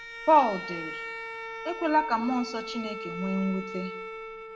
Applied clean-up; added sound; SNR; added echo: none; Bowed string instrument; 9 dB; reverberation time 0.8 s.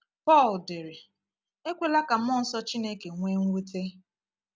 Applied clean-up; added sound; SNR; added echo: none; none; none; none.